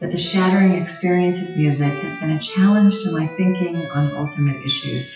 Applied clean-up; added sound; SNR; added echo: classical method WPE with log-MMSE.